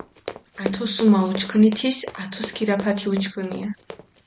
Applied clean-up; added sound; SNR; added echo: none; Run; 14 dB; none.